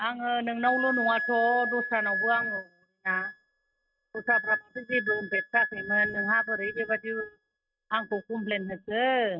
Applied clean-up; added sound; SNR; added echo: neural mask model RNNoise.